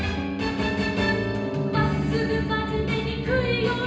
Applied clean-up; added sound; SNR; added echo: none; Piano; 4 dB; reverberation time 0.9 s.